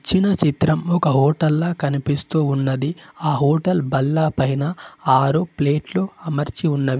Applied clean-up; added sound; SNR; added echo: none; none; none; none.